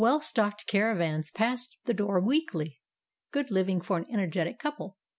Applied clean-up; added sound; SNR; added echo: none; none; none; none.